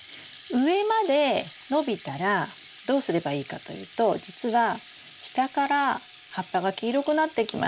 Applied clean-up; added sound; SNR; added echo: none; Rattle (instrument); 18 dB; none.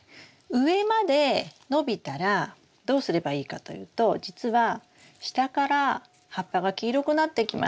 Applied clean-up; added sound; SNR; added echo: none; none; none; none.